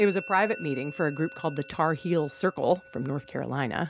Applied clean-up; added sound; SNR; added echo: none; Musical instrument; 18 dB; none.